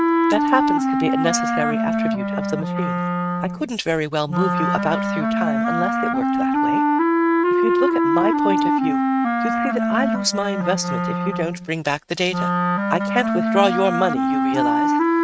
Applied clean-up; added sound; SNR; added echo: neural mask model RNNoise.